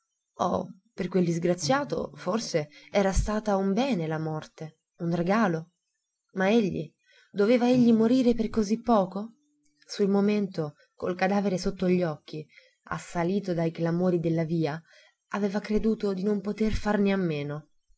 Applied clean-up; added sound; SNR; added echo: none; Bowed string instrument; 19 dB; none.